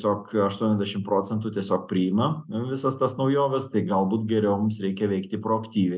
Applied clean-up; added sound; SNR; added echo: none; none; none; none.